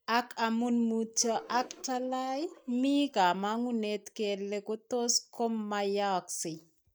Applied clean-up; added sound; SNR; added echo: neural mask model DeepFilterNet 3.